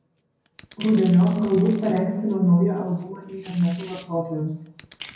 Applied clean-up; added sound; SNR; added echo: none; Domestic sounds, home sounds; 19 dB; reverberation time 0.6 s.